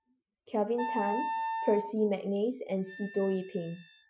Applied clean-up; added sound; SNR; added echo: classical method Wiener filter.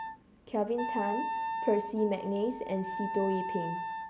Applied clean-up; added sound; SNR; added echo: none; Wind instrument, woodwind instrument; 4 dB; none.